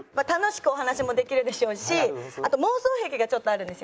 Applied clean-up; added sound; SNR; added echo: none; none; none; none.